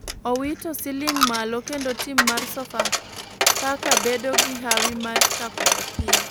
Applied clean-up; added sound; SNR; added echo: none; Coin (dropping); -4 dB; none.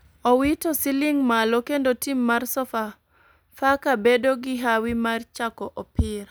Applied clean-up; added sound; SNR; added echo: none; none; none; none.